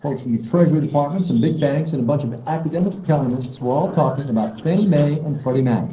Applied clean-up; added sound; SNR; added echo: neural separator model SepFormer DNS4.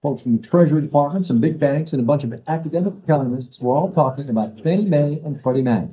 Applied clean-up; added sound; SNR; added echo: neural mask model DeepFilterNet 3.